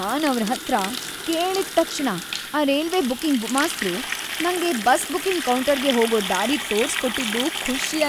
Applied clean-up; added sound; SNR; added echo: none; Water tap, faucet; 6 dB; none.